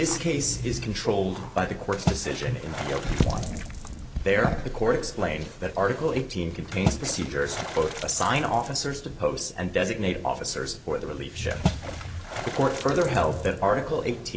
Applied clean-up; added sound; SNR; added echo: none; Water / Splash, splatter; 10 dB; none.